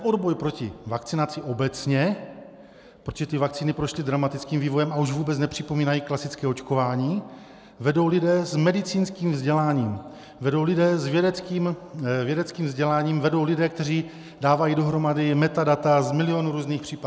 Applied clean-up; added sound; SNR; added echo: none; none; none; none.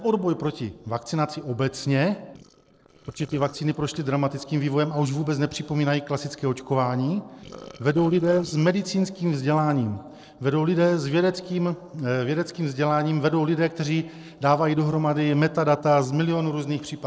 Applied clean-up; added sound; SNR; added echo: neural separator model SepFormer DNS4.